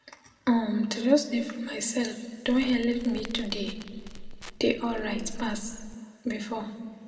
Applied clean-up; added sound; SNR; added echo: none; Crackle; 11 dB; reverberation time 1.8 s.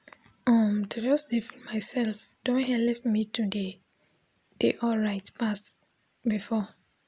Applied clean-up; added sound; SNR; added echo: none; none; none; none.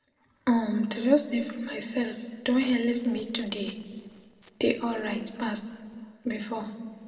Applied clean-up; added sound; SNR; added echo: neural separator model SepFormer DNS4.